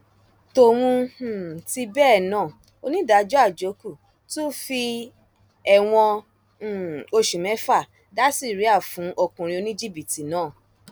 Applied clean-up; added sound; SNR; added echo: none; none; none; none.